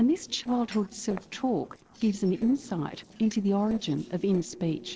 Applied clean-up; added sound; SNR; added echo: neural separator model SepFormer DNS4.